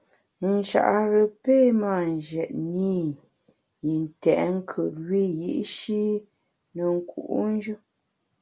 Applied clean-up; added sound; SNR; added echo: none; none; none; none.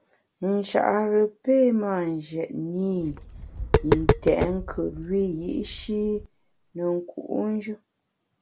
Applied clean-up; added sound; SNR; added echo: none; Tap; 2 dB; none.